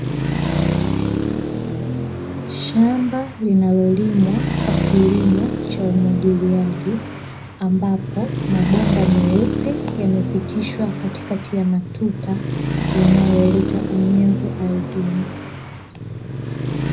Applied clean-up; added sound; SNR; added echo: none; Traffic noise, roadway noise; 3 dB; reverberation time 0.4 s.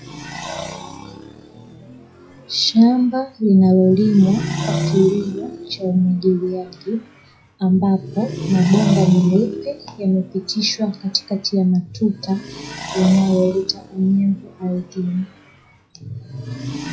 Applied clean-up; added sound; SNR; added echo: classical method WPE with log-MMSE.